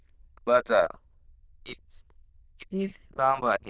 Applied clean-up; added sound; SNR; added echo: neural diffusion model UNIVERSE++.